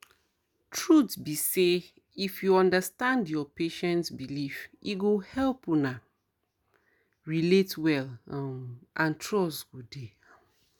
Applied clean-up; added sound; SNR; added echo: none; none; none; none.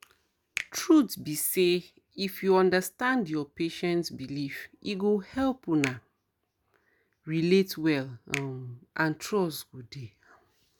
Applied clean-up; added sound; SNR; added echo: none; Finger snapping; 16 dB; none.